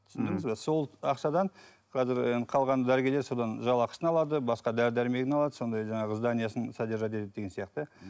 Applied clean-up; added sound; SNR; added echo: none; none; none; none.